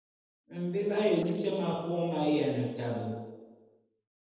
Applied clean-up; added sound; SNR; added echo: neural separator model SepFormer DNS4.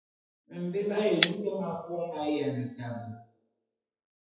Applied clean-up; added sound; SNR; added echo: classical method WPE with log-MMSE.